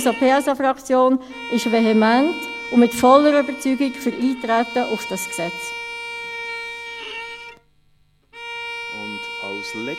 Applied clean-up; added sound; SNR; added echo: none; Bowed string instrument; 12 dB; none.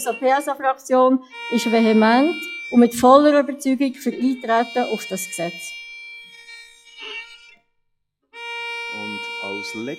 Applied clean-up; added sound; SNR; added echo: classical method log-MMSE.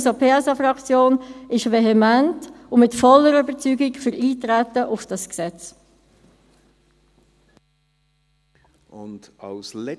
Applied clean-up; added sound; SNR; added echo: none; none; none; none.